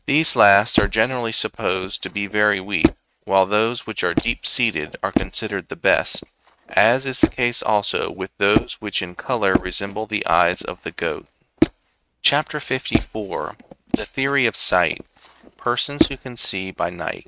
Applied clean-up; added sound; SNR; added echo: neural mask model RNNoise.